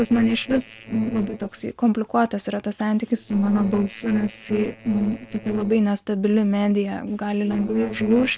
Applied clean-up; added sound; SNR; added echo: neural separator model SepFormer DNS4.